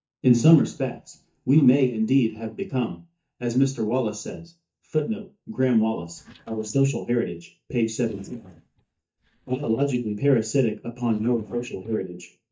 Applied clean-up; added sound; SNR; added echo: neural mask model DeepFilterNet 3.